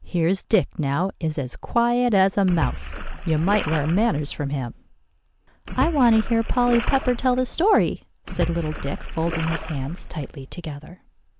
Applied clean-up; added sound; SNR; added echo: none; Splash, splatter; 7 dB; none.